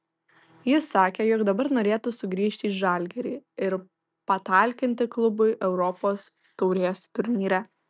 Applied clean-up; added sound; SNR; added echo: none; none; none; none.